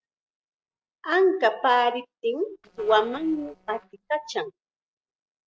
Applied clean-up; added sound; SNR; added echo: neural separator model SepFormer DNS4.